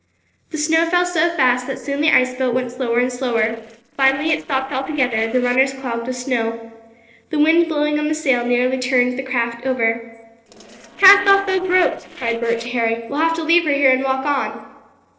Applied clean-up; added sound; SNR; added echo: neural separator model SepFormer DNS4.